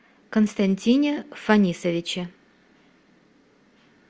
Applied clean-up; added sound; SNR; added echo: none; none; none; none.